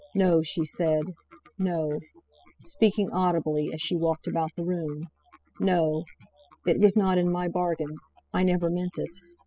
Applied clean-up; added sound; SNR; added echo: classical method spectral subtraction.